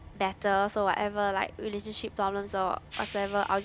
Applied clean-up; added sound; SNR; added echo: none; Train; 16 dB; none.